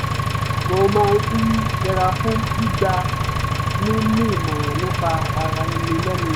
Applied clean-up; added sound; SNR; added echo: none; Engine; -2 dB; none.